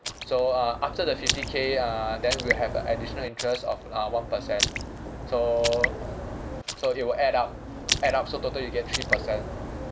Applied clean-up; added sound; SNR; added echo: none; Raindrop; 4 dB; none.